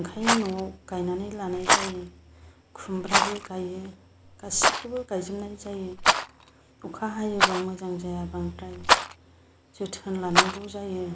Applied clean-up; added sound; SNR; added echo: none; Rattle; -3 dB; none.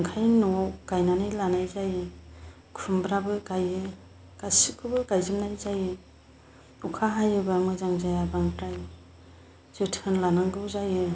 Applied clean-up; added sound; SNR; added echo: none; none; none; none.